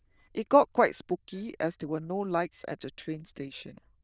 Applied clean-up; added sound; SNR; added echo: neural diffusion model UNIVERSE++.